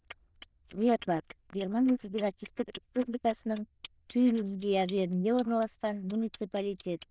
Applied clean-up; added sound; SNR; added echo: neural diffusion model UNIVERSE++.